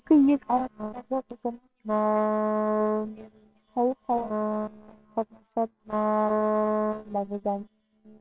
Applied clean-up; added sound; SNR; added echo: neural separator model SepFormer WHAMR!.